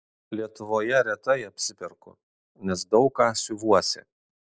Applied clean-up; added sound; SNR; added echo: none; none; none; none.